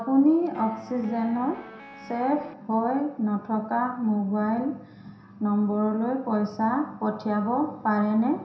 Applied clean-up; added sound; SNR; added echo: none; Guitar; 19 dB; reverberation time 0.7 s.